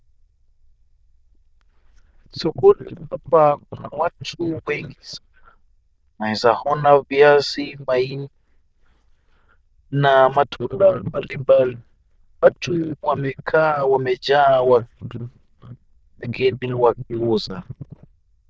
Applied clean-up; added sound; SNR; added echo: neural diffusion model UNIVERSE++.